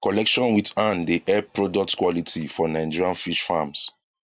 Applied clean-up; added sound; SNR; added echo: none; none; none; none.